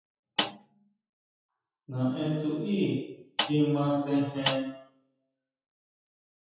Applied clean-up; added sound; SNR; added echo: classical method WPE with log-MMSE.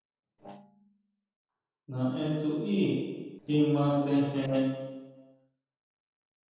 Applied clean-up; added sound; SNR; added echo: neural separator model SepFormer DNS4.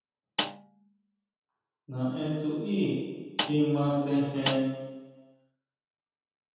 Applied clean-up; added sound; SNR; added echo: none; Snare drum; 6 dB; reverberation time 1.2 s.